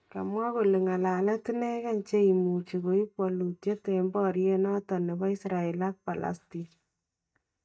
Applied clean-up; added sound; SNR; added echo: neural mask model DeepFilterNet 3.